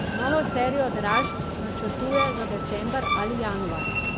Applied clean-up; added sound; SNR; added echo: none; Bowed string instrument + Train; 0 dB; none.